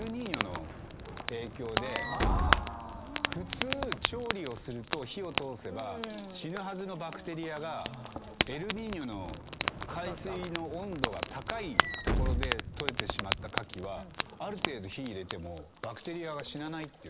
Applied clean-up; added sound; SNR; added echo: none; Fire + Walk, footsteps / Slam; -3 dB; none.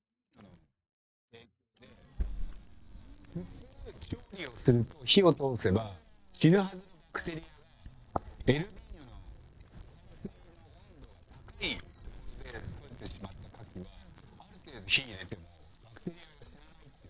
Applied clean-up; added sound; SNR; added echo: neural mask model DeepFilterNet 3.